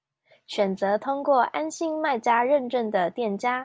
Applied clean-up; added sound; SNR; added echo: none; none; none; none.